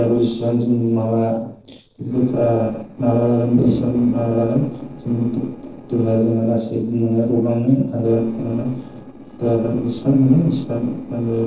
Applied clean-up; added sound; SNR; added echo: neural separator model SepFormer DNS4.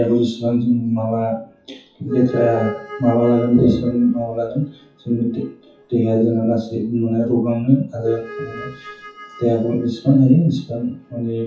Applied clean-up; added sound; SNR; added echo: classical method WPE with log-MMSE.